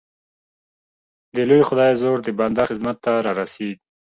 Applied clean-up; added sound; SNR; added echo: none; none; none; none.